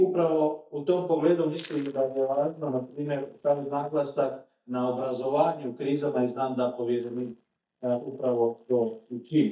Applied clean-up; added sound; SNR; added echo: neural mask model DeepFilterNet 3.